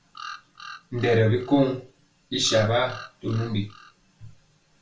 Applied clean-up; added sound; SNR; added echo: none; Bird vocalization, bird call, bird song; 17 dB; reverberation time 0.2 s.